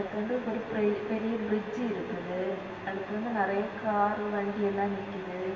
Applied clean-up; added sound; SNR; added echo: none; none; none; reverberation time 2.6 s.